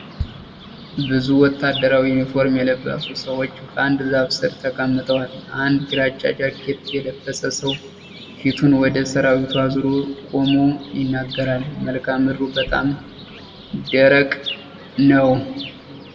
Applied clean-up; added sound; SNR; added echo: none; Chirp, tweet; 16 dB; reverberation time 1.6 s.